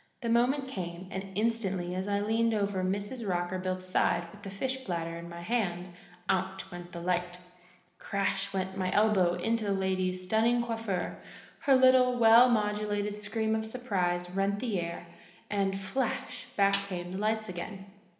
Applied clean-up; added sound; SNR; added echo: none; Snare drum; 14 dB; reverberation time 1.1 s.